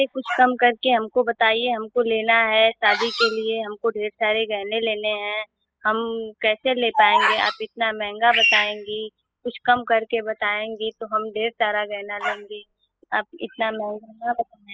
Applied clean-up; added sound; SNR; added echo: classical method spectral subtraction.